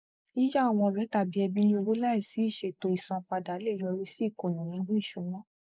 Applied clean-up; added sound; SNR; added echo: neural mask model Resemble Enhance denoiser.